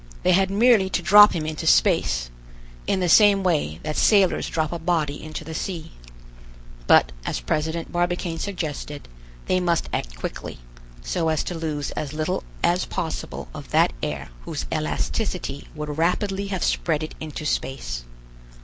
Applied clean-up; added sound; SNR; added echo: none; none; none; none.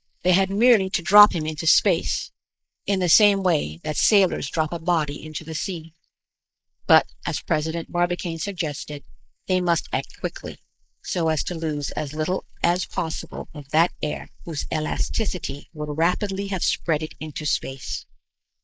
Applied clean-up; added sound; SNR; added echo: neural mask model Resemble Enhance denoiser.